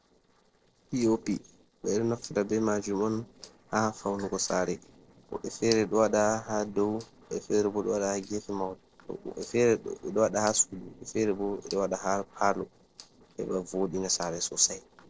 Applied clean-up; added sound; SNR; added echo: neural separator model SepFormer DNS4.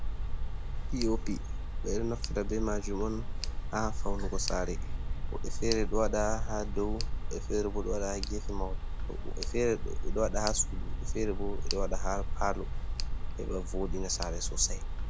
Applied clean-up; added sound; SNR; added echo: none; Tick; -4 dB; none.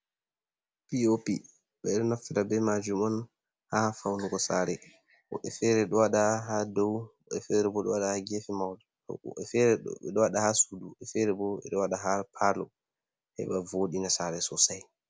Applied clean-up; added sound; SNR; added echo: none; none; none; none.